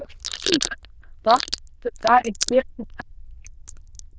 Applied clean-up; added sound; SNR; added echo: neural diffusion model UNIVERSE++.